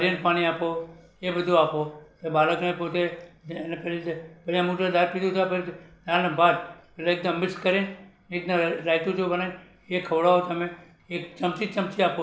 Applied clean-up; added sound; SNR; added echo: none; none; none; none.